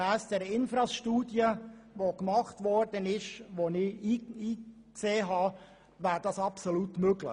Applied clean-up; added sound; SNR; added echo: none; none; none; none.